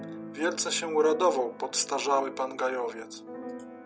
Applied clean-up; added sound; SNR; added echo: none; Keyboard (musical); 13 dB; none.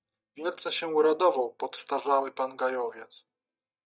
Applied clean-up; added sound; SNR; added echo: neural mask model DeepFilterNet 3.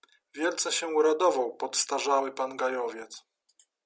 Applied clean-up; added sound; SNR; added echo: none; none; none; none.